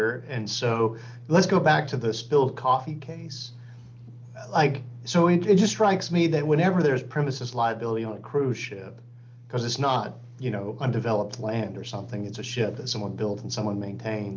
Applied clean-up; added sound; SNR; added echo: none; none; none; none.